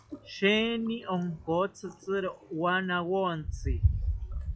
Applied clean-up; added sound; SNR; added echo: classical method log-MMSE.